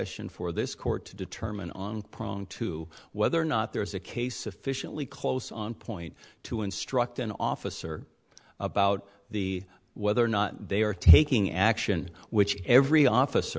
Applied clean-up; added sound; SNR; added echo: none; none; none; none.